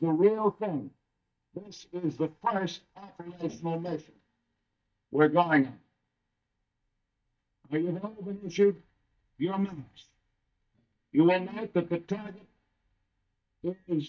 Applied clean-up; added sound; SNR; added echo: neural mask model DeepFilterNet 3.